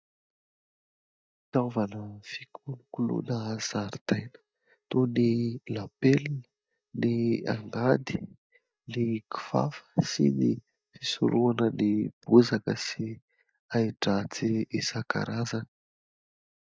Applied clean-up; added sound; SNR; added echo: neural mask model DeepFilterNet 3.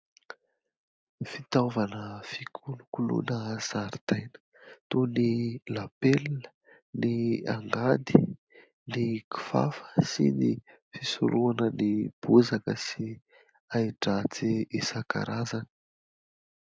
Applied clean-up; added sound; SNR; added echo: none; none; none; none.